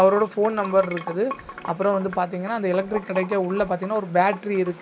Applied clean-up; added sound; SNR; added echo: none; Sink (filling or washing) / Water; 15 dB; none.